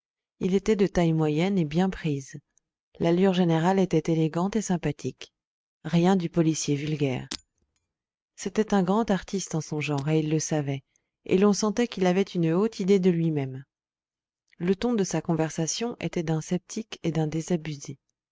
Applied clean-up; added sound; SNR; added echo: neural mask model RNNoise.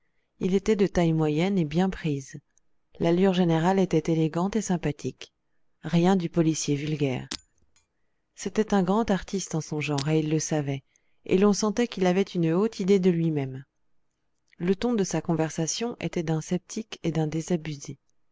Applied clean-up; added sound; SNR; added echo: none; Shatter; 19 dB; none.